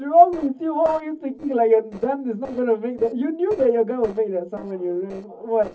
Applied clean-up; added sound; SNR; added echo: neural separator model SepFormer DNS4.